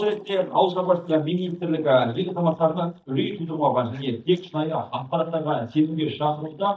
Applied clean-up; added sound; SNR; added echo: neural mask model DeepFilterNet 3.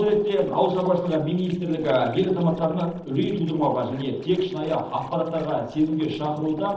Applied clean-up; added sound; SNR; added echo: neural separator model SepFormer DNS4.